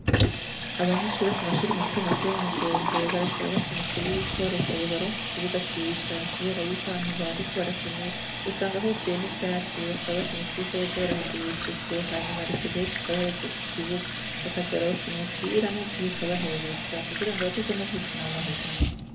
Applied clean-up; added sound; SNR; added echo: none; Sink (filling or washing) / Water tap, faucet; 1 dB; reverberation time 0.3 s.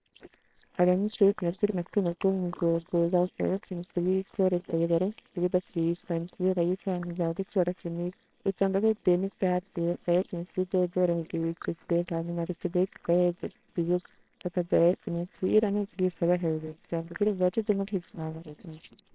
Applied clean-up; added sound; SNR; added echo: neural separator model SepFormer WHAMR!.